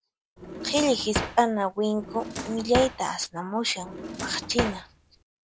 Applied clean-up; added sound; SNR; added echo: none; Drawer open or close; 7 dB; none.